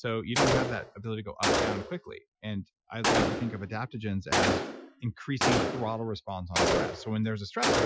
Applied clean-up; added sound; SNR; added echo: classical method Wiener filter.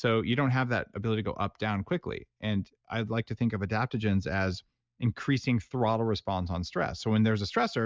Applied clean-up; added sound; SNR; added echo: none; none; none; none.